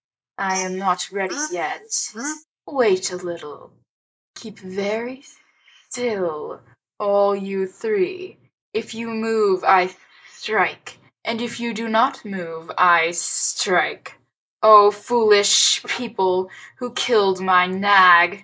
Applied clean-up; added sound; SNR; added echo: neural mask model Resemble Enhance denoiser.